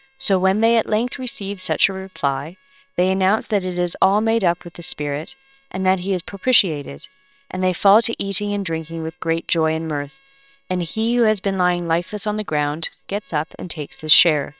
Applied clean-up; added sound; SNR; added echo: neural separator model SepFormer WHAMR!.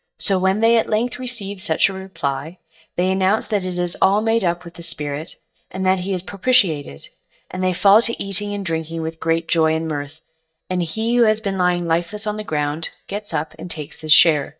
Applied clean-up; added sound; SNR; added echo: neural mask model DeepFilterNet 3.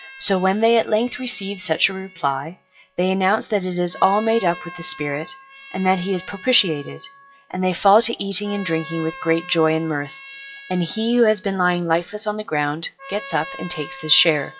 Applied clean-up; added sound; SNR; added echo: classical method WPE with log-MMSE.